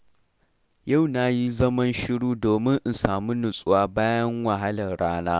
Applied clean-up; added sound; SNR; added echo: none; none; none; none.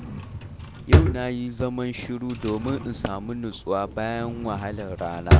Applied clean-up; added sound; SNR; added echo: none; Drawer open or close; -4 dB; none.